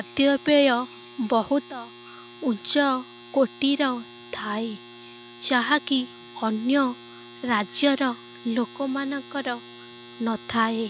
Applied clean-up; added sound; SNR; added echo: none; Domestic sounds, home sounds; 16 dB; none.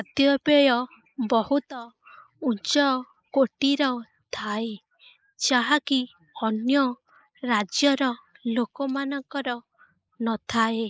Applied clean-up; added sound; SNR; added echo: neural mask model Resemble Enhance denoiser.